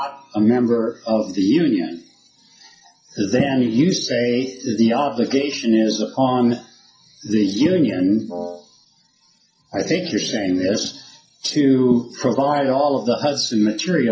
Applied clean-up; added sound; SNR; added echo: classical method WPE with log-MMSE.